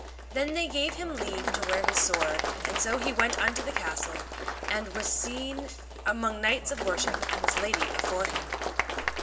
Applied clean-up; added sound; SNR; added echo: none; Applause; 1 dB; reverberation time 1.1 s.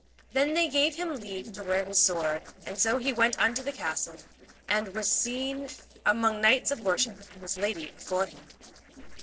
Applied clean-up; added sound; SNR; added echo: neural separator model SepFormer DNS4.